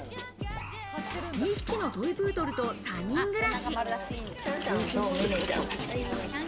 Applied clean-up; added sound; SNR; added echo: none; Drum / Drum kit; 10 dB; none.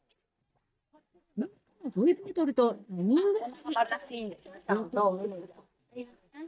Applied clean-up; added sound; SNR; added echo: neural mask model DeepFilterNet 3.